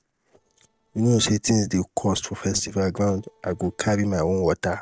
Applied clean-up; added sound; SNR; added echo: neural separator model SepFormer DNS4.